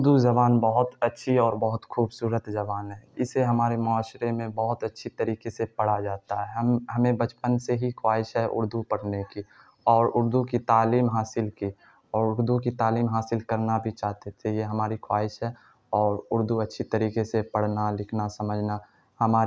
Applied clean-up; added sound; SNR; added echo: none; none; none; none.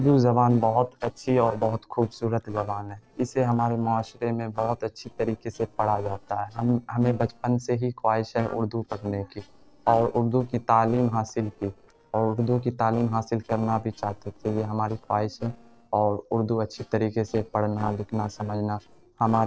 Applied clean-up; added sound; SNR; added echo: neural separator model SepFormer DNS4.